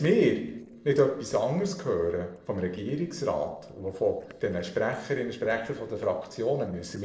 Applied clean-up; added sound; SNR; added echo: neural separator model SepFormer DNS4.